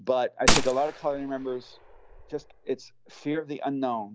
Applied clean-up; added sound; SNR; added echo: none; Gunshot, gunfire; -1 dB; none.